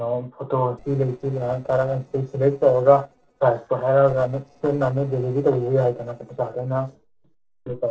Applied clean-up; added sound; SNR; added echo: neural separator model SepFormer DNS4.